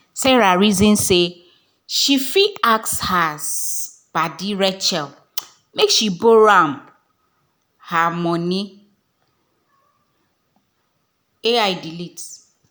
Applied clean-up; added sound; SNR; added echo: none; none; none; none.